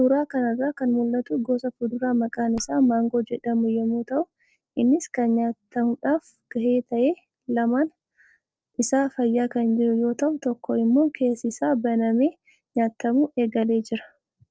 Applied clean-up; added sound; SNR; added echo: neural separator model SepFormer DNS4.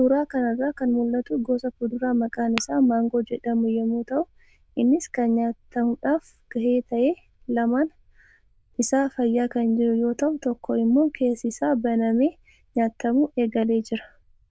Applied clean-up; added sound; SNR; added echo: neural diffusion model UNIVERSE++.